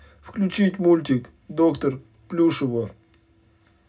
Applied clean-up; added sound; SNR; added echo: none; none; none; reverberation time 0.4 s.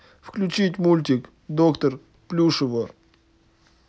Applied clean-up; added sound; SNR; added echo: none; none; none; none.